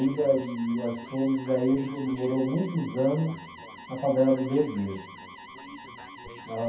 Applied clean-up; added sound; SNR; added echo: none; Alarm; 16 dB; reverberation time 0.6 s.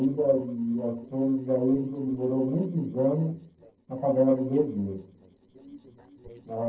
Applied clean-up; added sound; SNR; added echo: neural separator model SepFormer DNS4.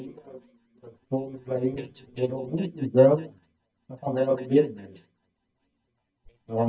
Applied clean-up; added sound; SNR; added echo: neural mask model DeepFilterNet 3.